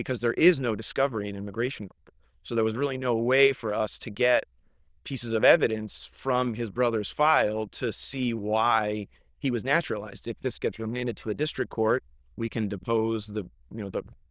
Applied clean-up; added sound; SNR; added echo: neural diffusion model UNIVERSE++.